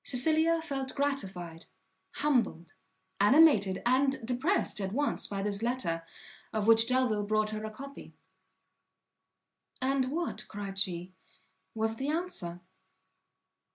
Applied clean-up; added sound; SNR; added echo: none; none; none; none.